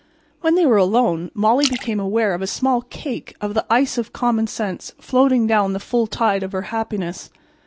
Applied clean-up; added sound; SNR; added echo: none; Splash, splatter; 14 dB; none.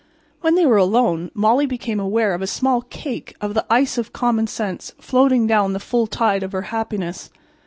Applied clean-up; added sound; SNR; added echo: none; none; none; none.